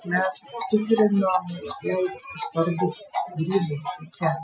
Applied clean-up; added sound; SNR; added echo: classical method Wiener filter.